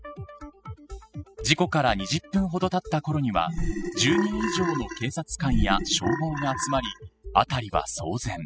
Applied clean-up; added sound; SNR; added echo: classical method spectral subtraction.